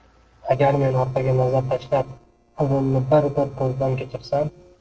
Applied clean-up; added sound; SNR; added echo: neural separator model SepFormer DNS4.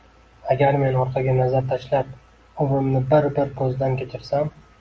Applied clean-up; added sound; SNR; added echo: none; none; none; none.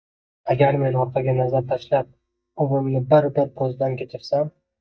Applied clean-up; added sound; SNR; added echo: neural mask model DeepFilterNet 3.